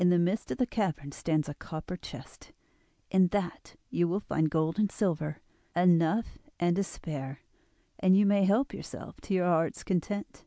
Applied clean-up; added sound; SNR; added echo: none; none; none; none.